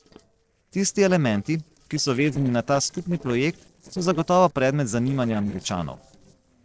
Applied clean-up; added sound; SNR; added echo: neural separator model SepFormer DNS4.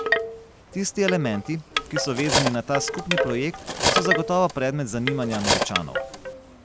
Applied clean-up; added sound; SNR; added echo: none; Cutlery, silverware + Wind chime / Wood; 0 dB; none.